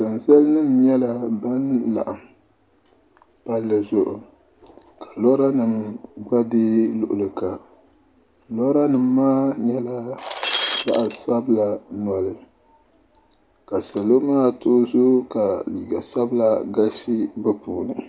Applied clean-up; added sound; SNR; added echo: none; Shatter; 6 dB; none.